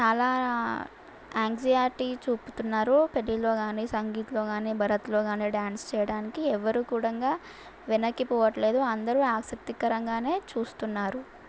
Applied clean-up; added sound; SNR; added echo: none; none; none; none.